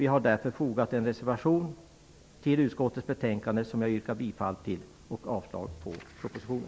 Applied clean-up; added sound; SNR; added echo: none; none; none; none.